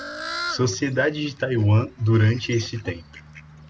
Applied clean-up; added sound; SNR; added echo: none; Fowl; 14 dB; none.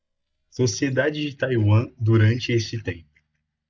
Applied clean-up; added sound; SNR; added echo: neural mask model DeepFilterNet 3.